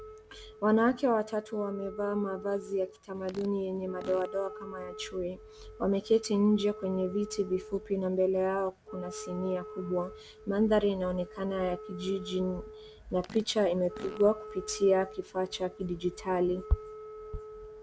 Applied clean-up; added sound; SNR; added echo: none; Wind instrument, woodwind instrument + Fart; 15 dB; none.